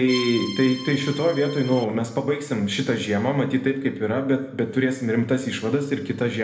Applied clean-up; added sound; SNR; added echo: none; Accordion; 12 dB; reverberation time 0.9 s.